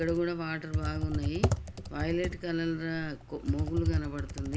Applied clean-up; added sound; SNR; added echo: none; Computer keyboard; 0 dB; none.